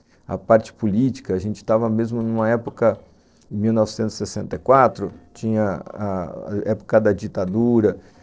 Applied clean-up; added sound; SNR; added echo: neural separator model SepFormer DNS4.